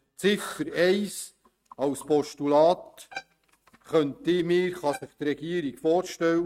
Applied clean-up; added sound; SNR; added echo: neural mask model RNNoise.